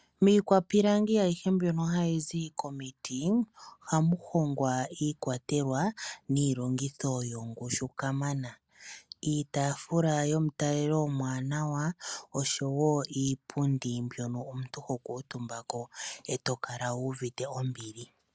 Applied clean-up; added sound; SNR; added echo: none; none; none; none.